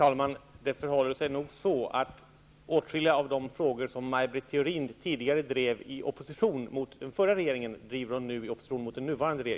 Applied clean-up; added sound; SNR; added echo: none; none; none; none.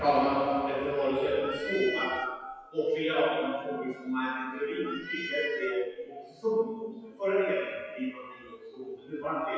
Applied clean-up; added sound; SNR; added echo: classical method WPE with log-MMSE.